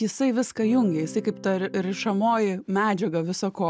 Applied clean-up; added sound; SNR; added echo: none; Electric guitar / Strum; 16 dB; none.